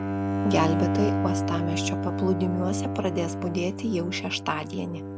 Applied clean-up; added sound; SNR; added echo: none; Bowed string instrument; -1 dB; none.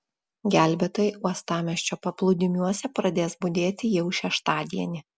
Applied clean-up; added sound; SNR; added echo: none; none; none; none.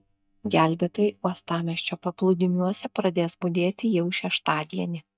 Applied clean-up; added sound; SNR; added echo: neural mask model DeepFilterNet 3.